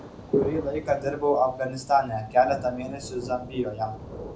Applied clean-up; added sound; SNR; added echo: none; Thunder; 13 dB; reverberation time 0.3 s.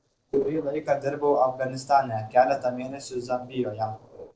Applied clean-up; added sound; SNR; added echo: neural separator model SepFormer DNS4.